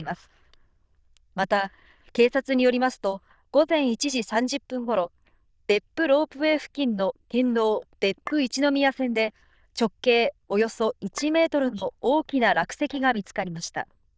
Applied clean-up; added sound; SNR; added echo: neural diffusion model UNIVERSE++.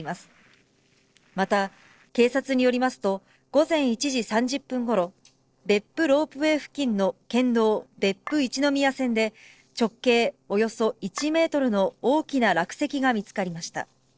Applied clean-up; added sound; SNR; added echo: neural separator model SepFormer DNS4.